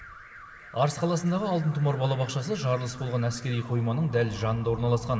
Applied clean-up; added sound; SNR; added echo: none; Alarm; 20 dB; reverberation time 2.7 s.